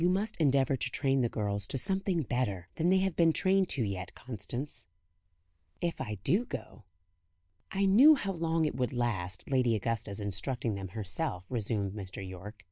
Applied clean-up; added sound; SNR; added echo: none; none; none; none.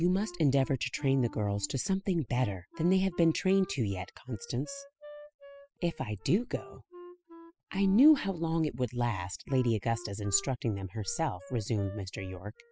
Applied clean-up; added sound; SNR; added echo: classical method spectral subtraction.